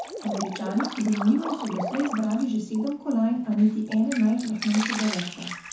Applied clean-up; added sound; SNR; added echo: none; Drip; 10 dB; reverberation time 0.7 s.